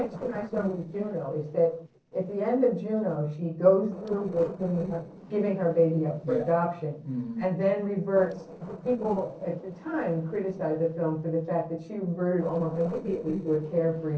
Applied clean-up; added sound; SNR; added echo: neural separator model SepFormer DNS4.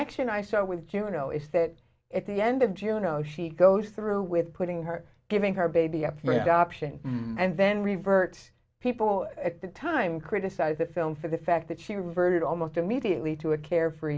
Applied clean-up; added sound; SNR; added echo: none; none; none; none.